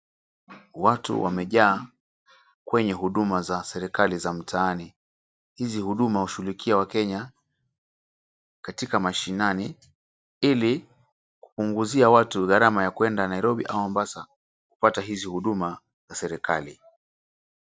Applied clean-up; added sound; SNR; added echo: none; none; none; none.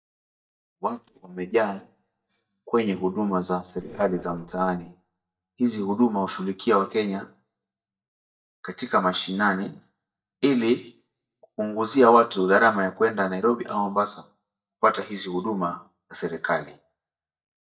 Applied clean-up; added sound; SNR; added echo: neural mask model DeepFilterNet 3.